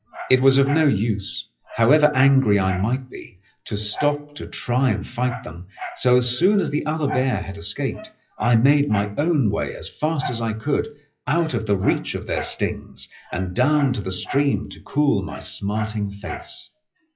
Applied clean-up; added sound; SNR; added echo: classical method WPE with log-MMSE.